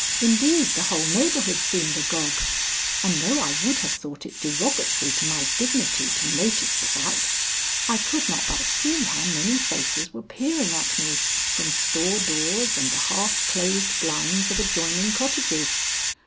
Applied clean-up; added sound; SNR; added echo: none; Hiss; -4 dB; none.